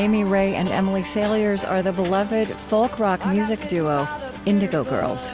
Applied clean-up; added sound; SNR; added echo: none; Engine / Mechanisms; 19 dB; none.